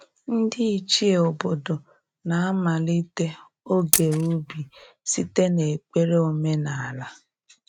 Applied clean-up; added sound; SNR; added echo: neural mask model RNNoise.